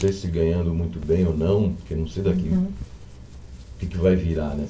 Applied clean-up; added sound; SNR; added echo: none; Tearing; 18 dB; reverberation time 0.2 s.